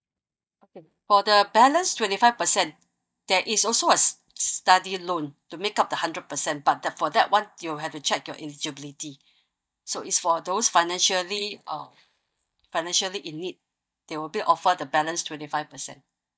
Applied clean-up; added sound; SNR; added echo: neural mask model DeepFilterNet 3.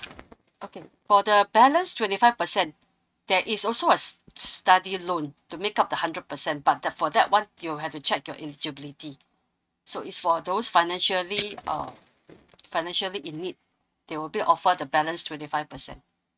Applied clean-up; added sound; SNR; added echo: neural mask model RNNoise.